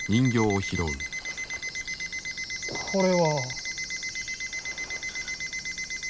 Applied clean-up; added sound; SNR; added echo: none; Alarm; 5 dB; none.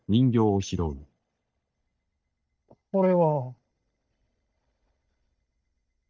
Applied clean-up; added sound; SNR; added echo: neural mask model DeepFilterNet 3.